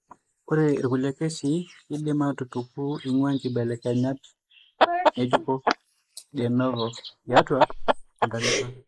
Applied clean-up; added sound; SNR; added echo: neural mask model Resemble Enhance denoiser.